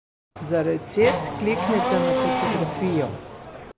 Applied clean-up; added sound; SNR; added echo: none; Race car, auto racing / Accelerating, revving, vroom; 0 dB; none.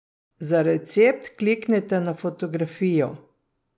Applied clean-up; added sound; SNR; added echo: none; none; none; none.